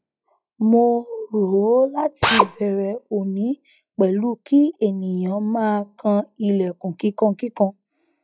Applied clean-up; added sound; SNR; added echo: classical method log-MMSE.